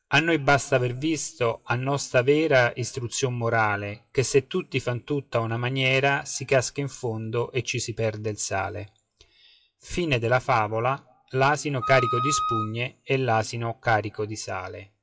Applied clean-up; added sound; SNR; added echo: classical method WPE with log-MMSE.